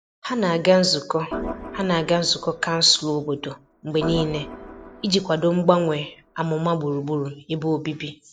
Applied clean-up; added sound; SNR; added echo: none; Organ; 13 dB; none.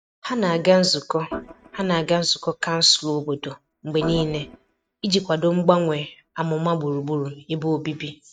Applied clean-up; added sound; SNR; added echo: neural mask model RNNoise.